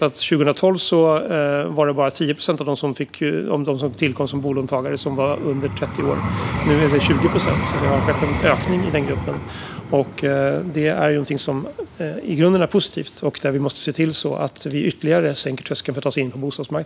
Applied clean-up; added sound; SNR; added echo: none; Vehicle; 9 dB; none.